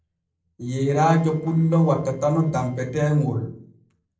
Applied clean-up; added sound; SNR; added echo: neural separator model SepFormer DNS4.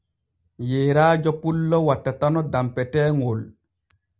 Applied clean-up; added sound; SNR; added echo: none; none; none; none.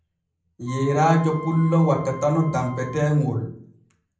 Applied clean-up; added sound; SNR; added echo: none; Wind instrument, woodwind instrument; 16 dB; reverberation time 0.6 s.